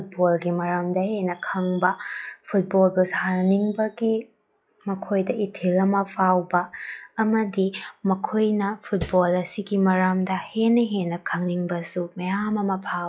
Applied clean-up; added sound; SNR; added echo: classical method log-MMSE.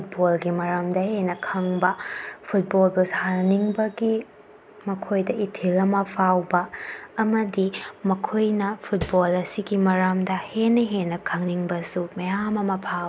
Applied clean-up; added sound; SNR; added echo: none; Tap; 10 dB; none.